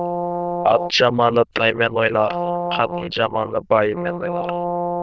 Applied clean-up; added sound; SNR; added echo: neural diffusion model UNIVERSE++.